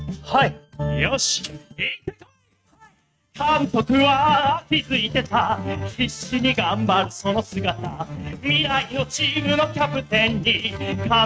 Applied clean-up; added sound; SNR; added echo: neural mask model RNNoise.